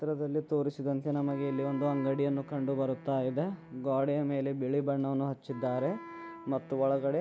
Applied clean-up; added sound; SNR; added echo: none; Wind instrument, woodwind instrument; 18 dB; none.